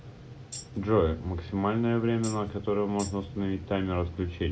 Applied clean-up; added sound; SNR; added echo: none; Tambourine; 15 dB; none.